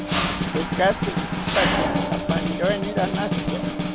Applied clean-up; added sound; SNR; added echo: none; Snare drum + Mechanisms; -4 dB; none.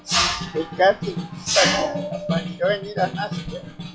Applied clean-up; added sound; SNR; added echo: classical method log-MMSE.